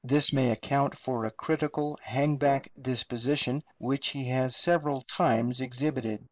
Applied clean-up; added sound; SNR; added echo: neural mask model Resemble Enhance denoiser.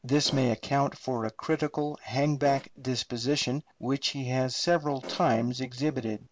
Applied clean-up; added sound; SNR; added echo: none; Fart; 13 dB; none.